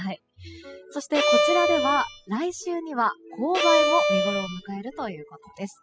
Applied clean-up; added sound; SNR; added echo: classical method spectral subtraction.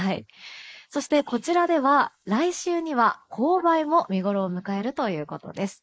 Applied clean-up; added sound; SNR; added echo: neural mask model Resemble Enhance denoiser.